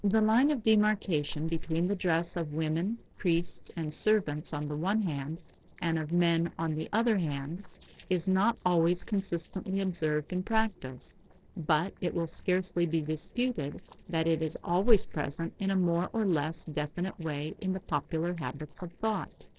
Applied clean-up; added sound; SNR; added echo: neural separator model SepFormer DNS4.